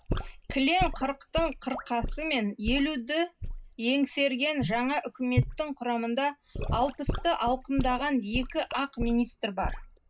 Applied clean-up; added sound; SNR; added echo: none; Sink (filling or washing) / Gurgling / Liquid; 6 dB; reverberation time 0.2 s.